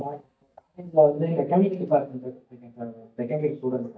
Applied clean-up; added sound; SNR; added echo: neural mask model DeepFilterNet 3.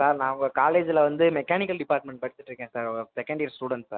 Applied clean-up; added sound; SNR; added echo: none; none; none; none.